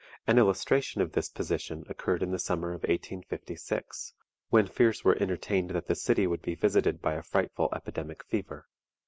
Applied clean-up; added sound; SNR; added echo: none; none; none; none.